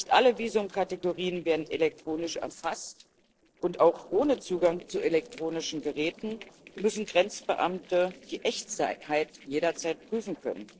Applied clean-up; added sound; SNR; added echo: neural separator model SepFormer DNS4.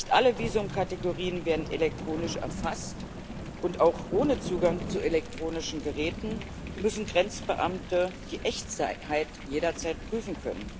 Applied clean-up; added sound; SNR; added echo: none; Thunder / Rain; 8 dB; none.